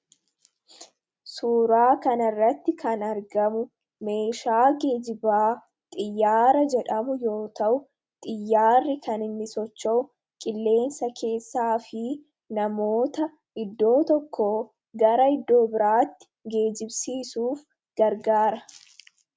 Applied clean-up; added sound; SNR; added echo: none; none; none; none.